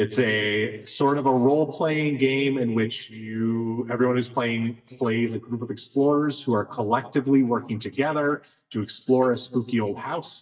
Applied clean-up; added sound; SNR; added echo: neural mask model DeepFilterNet 3.